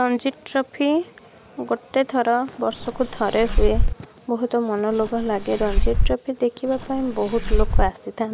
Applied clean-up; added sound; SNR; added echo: none; Fireworks; -3 dB; none.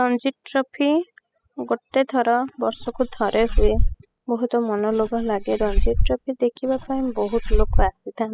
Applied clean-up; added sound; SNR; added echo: classical method spectral subtraction.